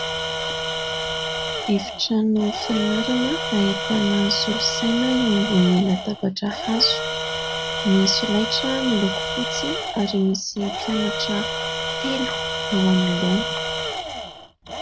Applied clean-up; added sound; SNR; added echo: none; Tools; 4 dB; none.